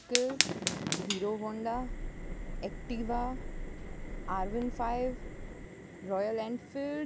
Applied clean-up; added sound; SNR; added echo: none; Car + Fire; 1 dB; none.